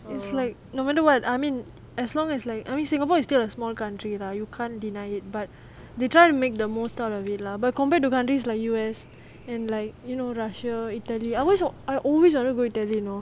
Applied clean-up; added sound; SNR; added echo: none; none; none; none.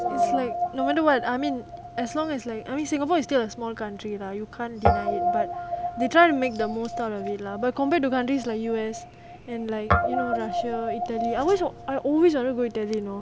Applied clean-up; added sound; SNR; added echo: none; Guitar; 4 dB; none.